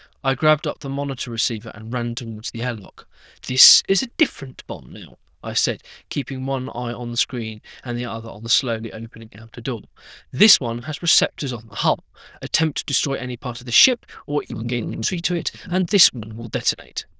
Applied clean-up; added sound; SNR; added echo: neural diffusion model UNIVERSE++.